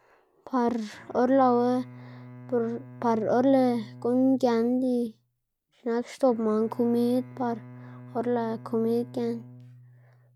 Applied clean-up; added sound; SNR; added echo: none; Bowed string instrument; 20 dB; none.